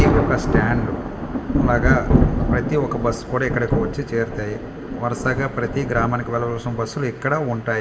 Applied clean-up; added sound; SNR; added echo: none; Thunder; -1 dB; reverberation time 1.5 s.